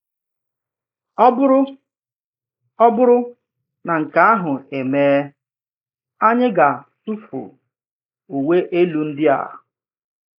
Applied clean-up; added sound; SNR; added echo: neural mask model Resemble Enhance denoiser.